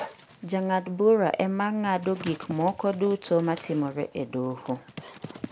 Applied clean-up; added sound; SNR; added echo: none; Dog; 17 dB; none.